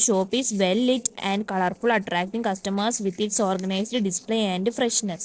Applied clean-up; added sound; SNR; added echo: neural separator model SepFormer DNS4.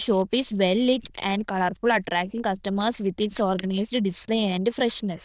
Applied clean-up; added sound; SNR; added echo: neural diffusion model UNIVERSE++.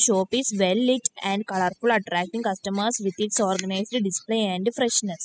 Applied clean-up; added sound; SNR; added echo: classical method spectral subtraction.